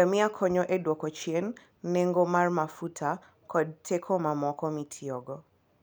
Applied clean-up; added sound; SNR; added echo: none; none; none; none.